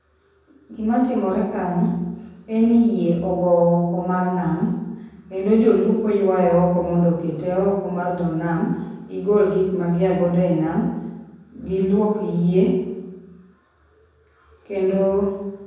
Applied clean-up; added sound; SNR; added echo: none; none; none; reverberation time 1.1 s.